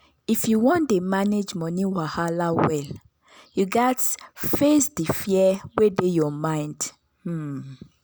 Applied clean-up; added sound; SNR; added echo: none; none; none; none.